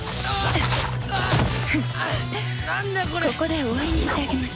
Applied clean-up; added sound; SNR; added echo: none; none; none; none.